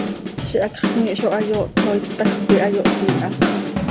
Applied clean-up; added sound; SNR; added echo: none; Drum / Drum kit; -1 dB; none.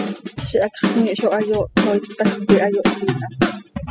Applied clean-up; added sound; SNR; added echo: classical method spectral subtraction.